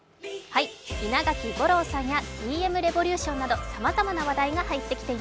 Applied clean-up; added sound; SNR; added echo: none; none; none; none.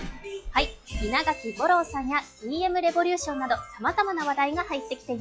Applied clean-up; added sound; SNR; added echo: classical method log-MMSE.